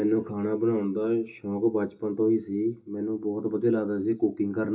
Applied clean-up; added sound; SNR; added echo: none; none; none; reverberation time 0.2 s.